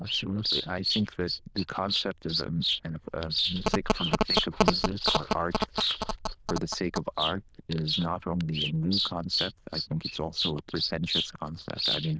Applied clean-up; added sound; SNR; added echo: neural diffusion model UNIVERSE++.